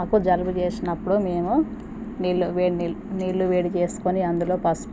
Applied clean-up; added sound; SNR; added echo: none; none; none; none.